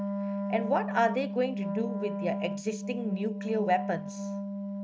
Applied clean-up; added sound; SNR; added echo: neural mask model RNNoise.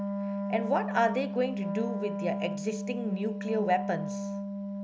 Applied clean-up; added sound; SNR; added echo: none; Wind instrument, woodwind instrument; 2 dB; none.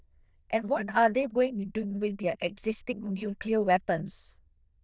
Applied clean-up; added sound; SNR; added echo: neural diffusion model UNIVERSE++.